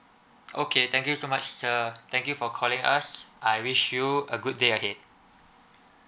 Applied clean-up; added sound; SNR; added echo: none; none; none; none.